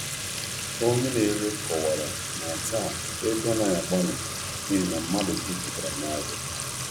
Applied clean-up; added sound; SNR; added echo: none; Fill (with liquid) / Trickle, dribble / Sink (filling or washing); 3 dB; none.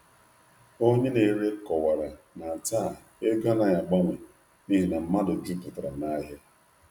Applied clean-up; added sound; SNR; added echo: none; none; none; none.